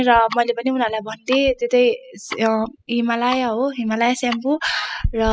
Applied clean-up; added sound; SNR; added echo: classical method spectral subtraction.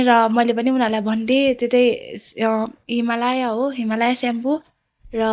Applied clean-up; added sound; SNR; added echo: neural mask model DeepFilterNet 3.